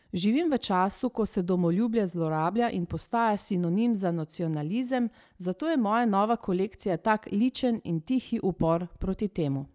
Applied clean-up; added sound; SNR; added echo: none; none; none; none.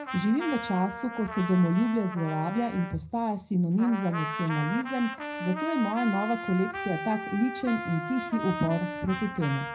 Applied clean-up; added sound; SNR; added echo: none; Trumpet; 8 dB; reverberation time 0.4 s.